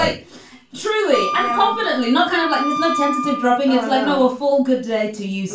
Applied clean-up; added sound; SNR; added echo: none; Wind instrument, woodwind instrument; 6 dB; reverberation time 0.3 s.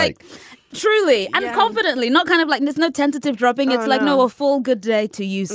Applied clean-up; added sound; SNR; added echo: none; none; none; none.